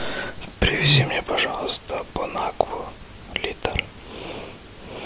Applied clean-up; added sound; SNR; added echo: none; none; none; none.